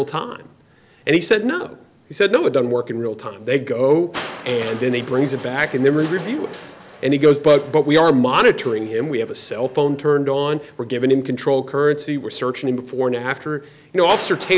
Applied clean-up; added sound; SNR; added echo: none; Crushing; 20 dB; none.